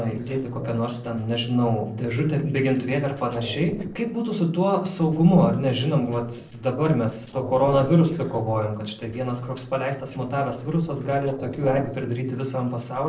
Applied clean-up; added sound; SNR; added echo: neural separator model SepFormer DNS4.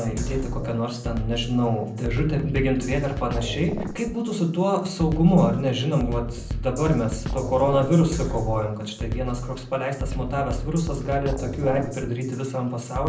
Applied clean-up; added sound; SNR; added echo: none; Drum kit; 7 dB; reverberation time 0.6 s.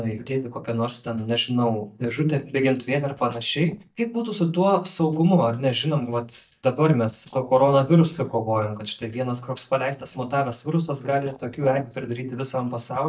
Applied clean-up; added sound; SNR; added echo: neural mask model DeepFilterNet 3.